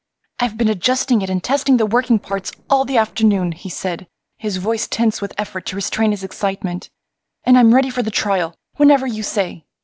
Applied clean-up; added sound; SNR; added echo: neural separator model SepFormer DNS4.